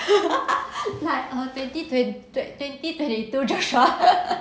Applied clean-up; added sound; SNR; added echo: none; none; none; none.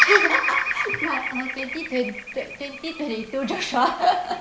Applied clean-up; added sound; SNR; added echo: none; Bird vocalization, bird call, bird song; 0 dB; none.